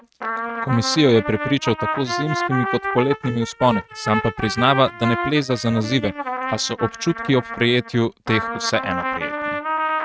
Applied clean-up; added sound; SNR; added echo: neural mask model RNNoise.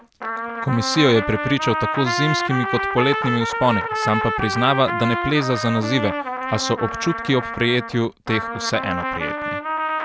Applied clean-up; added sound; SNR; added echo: none; Trumpet; 3 dB; none.